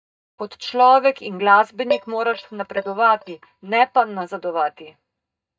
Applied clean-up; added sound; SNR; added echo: neural mask model DeepFilterNet 3.